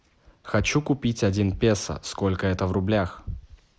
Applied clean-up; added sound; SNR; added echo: none; none; none; none.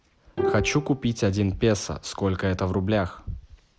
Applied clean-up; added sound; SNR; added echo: none; Bowed string instrument; 9 dB; none.